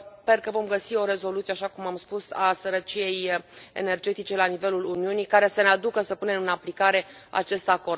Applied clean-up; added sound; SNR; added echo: none; none; none; none.